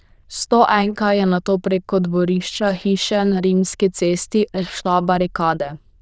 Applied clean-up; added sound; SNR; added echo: neural diffusion model UNIVERSE++.